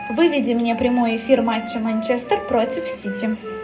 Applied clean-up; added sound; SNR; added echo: none; Wind instrument, woodwind instrument; 12 dB; reverberation time 0.2 s.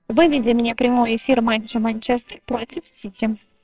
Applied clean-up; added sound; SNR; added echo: neural separator model SepFormer WHAMR!.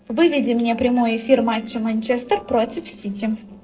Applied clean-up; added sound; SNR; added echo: neural separator model SepFormer DNS4.